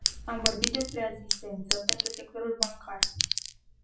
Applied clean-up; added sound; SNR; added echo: classical method WPE with log-MMSE.